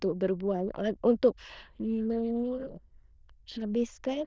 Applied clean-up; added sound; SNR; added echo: neural diffusion model UNIVERSE++.